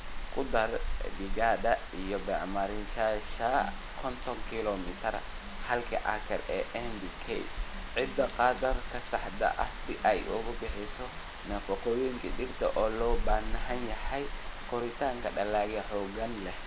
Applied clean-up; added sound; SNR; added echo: none; Rain; 3 dB; none.